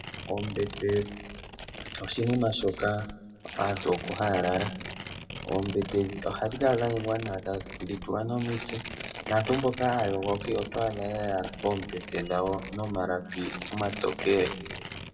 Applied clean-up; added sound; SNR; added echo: none; Tearing; 10 dB; reverberation time 0.9 s.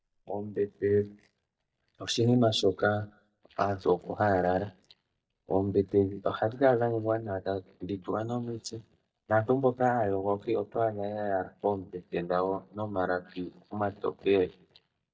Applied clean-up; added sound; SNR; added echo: neural mask model DeepFilterNet 3.